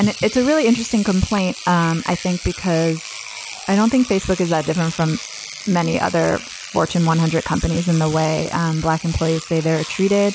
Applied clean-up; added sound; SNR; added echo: none; Engine / Domestic sounds, home sounds; 14 dB; none.